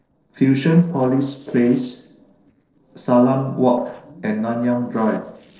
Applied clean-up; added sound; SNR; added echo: neural separator model SepFormer DNS4.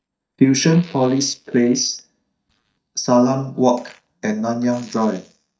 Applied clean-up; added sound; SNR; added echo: neural mask model DeepFilterNet 3.